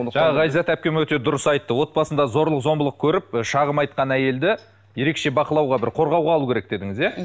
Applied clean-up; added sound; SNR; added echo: none; none; none; none.